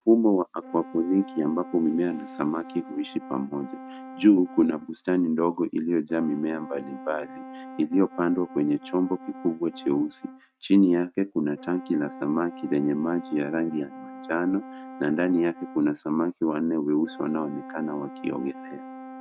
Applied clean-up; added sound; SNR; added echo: neural mask model RNNoise.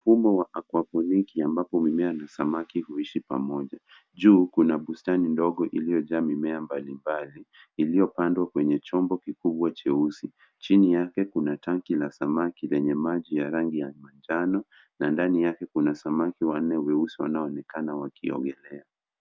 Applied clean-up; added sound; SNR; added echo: none; none; none; none.